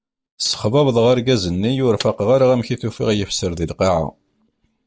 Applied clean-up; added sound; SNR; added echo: neural mask model DeepFilterNet 3.